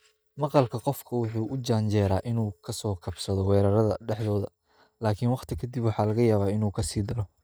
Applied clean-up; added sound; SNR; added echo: neural mask model DeepFilterNet 3.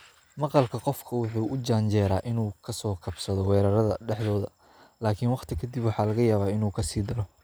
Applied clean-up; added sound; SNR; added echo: none; none; none; none.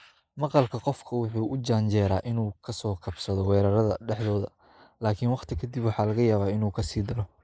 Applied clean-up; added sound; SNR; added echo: neural mask model Resemble Enhance denoiser.